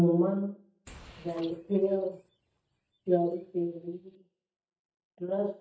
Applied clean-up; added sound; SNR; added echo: neural mask model DeepFilterNet 3.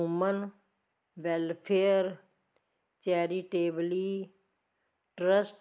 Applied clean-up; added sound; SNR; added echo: none; none; none; none.